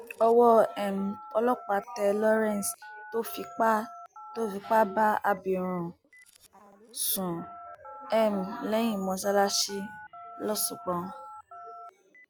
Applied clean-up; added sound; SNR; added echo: none; Telephone; 18 dB; none.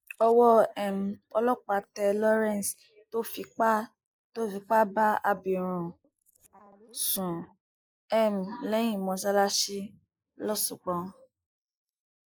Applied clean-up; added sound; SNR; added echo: neural mask model Resemble Enhance denoiser.